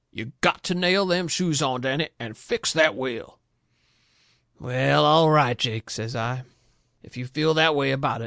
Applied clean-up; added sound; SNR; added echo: none; none; none; none.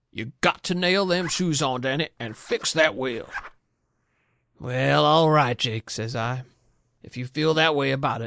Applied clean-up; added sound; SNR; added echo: neural mask model Resemble Enhance denoiser.